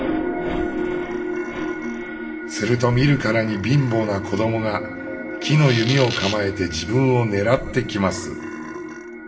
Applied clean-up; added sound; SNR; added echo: none; Burping, eructation; 15 dB; reverberation time 0.9 s.